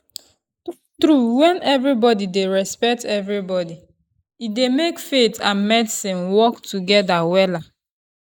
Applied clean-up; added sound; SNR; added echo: neural mask model Resemble Enhance denoiser.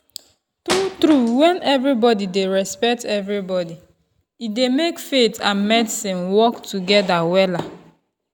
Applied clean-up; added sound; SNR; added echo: none; Wood; 11 dB; none.